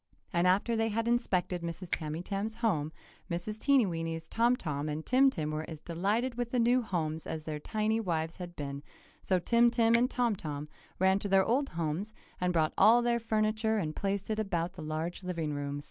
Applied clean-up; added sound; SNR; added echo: none; Finger snapping; 16 dB; none.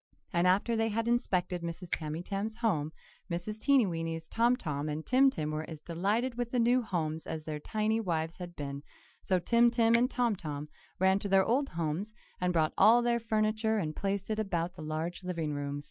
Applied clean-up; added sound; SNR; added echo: classical method Wiener filter.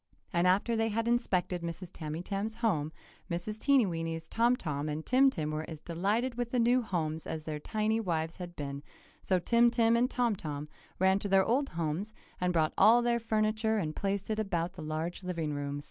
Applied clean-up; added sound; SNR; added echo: none; none; none; none.